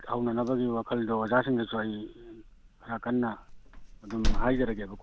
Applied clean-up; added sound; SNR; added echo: none; Slam; 4 dB; none.